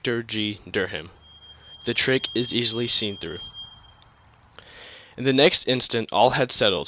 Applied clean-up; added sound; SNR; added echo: none; Squeak / Vehicle; 19 dB; none.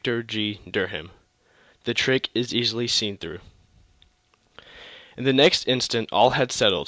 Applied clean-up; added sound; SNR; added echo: none; none; none; none.